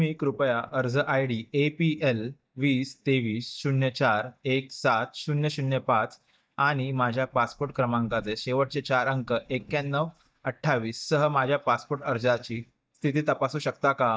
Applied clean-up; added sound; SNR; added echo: neural mask model DeepFilterNet 3.